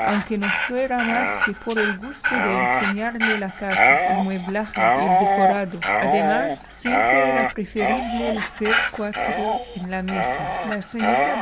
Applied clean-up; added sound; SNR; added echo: none; Dog; -4 dB; reverberation time 0.8 s.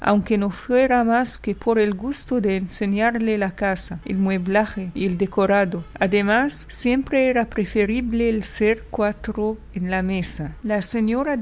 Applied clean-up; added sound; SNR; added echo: none; none; none; none.